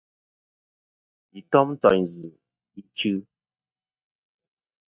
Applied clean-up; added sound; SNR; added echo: neural mask model DeepFilterNet 3.